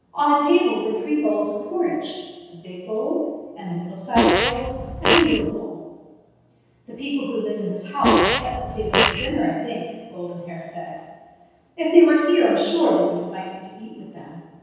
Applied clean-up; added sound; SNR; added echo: none; Fart; -2 dB; reverberation time 1.2 s.